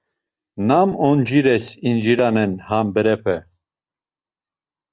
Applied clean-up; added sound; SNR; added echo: none; none; none; none.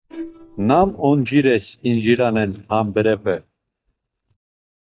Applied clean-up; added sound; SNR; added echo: neural mask model DeepFilterNet 3.